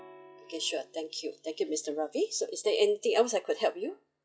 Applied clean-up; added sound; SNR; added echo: classical method log-MMSE.